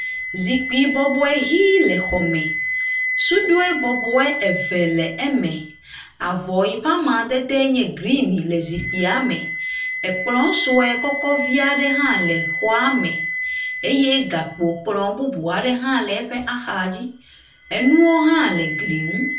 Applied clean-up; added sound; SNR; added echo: none; Wind instrument, woodwind instrument; 7 dB; reverberation time 0.3 s.